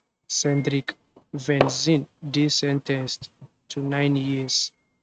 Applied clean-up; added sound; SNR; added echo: neural mask model RNNoise.